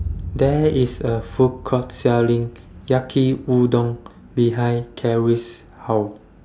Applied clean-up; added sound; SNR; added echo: none; Boom; 15 dB; none.